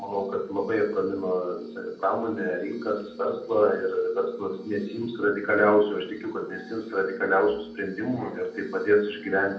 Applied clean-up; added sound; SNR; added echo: none; Glass; 19 dB; reverberation time 0.6 s.